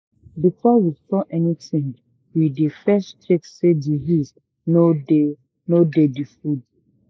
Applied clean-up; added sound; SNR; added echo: neural mask model Resemble Enhance denoiser.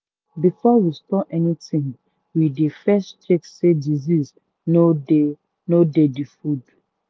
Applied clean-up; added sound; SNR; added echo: none; none; none; none.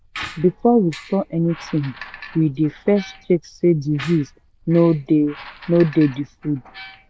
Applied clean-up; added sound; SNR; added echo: neural diffusion model UNIVERSE++.